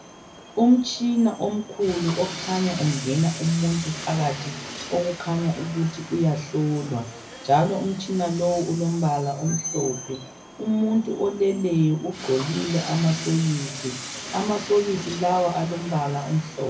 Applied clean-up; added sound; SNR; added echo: none; Train; 12 dB; reverberation time 0.4 s.